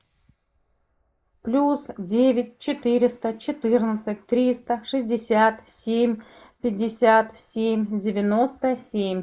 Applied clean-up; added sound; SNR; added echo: neural mask model Resemble Enhance denoiser.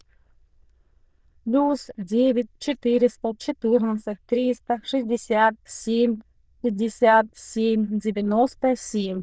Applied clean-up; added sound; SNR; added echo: neural diffusion model UNIVERSE++.